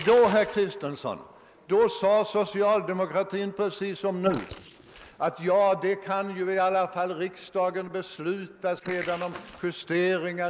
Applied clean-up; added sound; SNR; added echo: neural mask model Resemble Enhance denoiser.